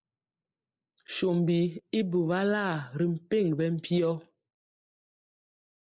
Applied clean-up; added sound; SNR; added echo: neural mask model Resemble Enhance denoiser.